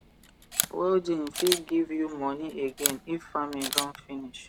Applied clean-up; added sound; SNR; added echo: none; Camera; 5 dB; none.